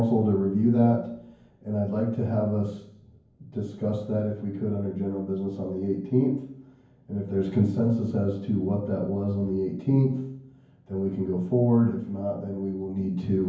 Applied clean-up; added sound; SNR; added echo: none; none; none; reverberation time 0.9 s.